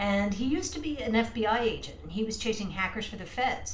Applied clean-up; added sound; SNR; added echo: none; Aircraft; 16 dB; reverberation time 0.4 s.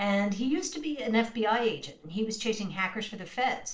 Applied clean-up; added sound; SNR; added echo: neural separator model SepFormer DNS4.